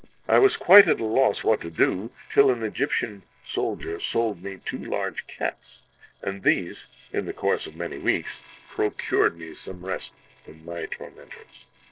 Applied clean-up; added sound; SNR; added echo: neural separator model SepFormer DNS4.